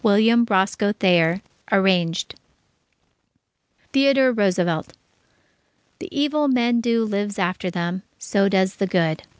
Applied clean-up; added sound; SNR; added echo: none; none; none; none.